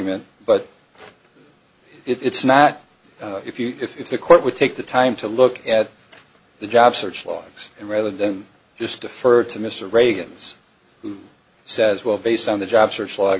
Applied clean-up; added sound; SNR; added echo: none; none; none; none.